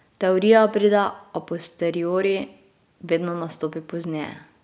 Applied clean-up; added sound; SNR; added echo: none; none; none; none.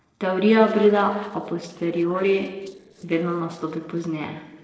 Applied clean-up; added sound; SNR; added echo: neural separator model SepFormer DNS4.